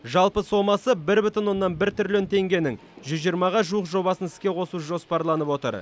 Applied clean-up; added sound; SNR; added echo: none; none; none; none.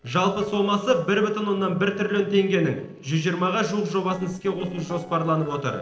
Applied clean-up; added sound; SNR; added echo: neural separator model SepFormer DNS4.